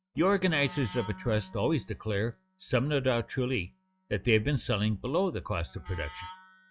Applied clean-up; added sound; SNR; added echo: classical method log-MMSE.